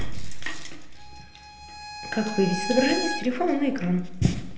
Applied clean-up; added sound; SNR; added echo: none; Bowed string instrument; 10 dB; reverberation time 0.8 s.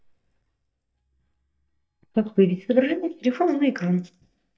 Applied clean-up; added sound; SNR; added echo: neural mask model DeepFilterNet 3.